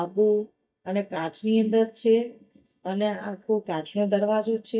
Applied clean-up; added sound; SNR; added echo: neural mask model DeepFilterNet 3.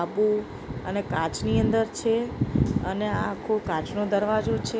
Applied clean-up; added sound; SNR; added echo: none; none; none; none.